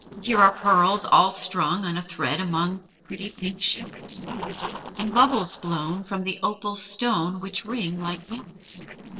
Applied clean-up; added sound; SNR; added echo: neural separator model SepFormer DNS4.